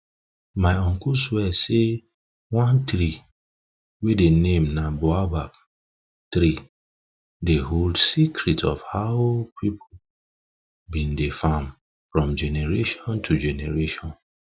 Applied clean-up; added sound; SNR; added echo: none; none; none; none.